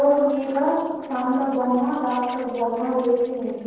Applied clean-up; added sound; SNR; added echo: neural separator model SepFormer DNS4.